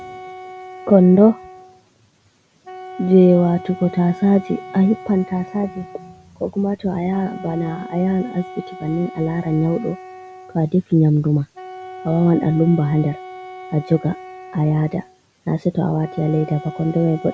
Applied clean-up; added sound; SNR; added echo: none; Wind instrument, woodwind instrument; 17 dB; none.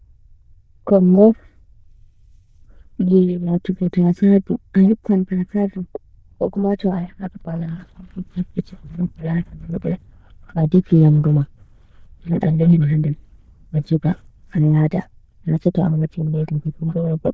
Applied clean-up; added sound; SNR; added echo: neural diffusion model UNIVERSE++.